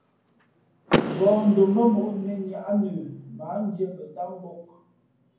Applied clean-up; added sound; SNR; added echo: none; Door / Car; 8 dB; reverberation time 0.9 s.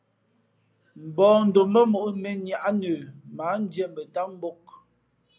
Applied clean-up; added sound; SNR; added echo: none; none; none; none.